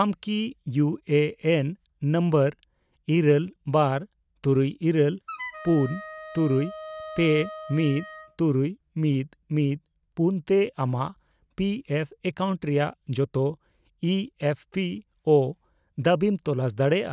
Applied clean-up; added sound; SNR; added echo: none; Wind instrument, woodwind instrument; 14 dB; none.